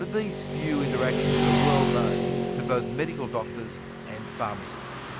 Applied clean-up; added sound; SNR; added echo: none; Motorcycle / Traffic noise, roadway noise; -4 dB; none.